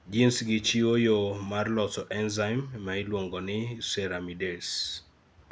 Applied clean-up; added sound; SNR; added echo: none; none; none; none.